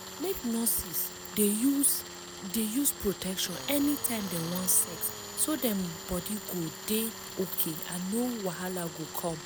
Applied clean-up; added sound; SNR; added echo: none; Tools; 11 dB; none.